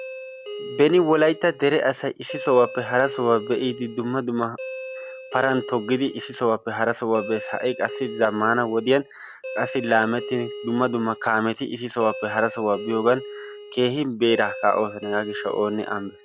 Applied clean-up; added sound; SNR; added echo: none; Doorbell; 13 dB; none.